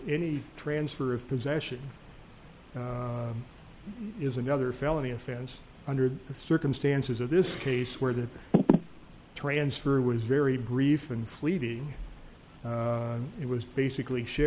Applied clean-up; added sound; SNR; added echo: none; none; none; none.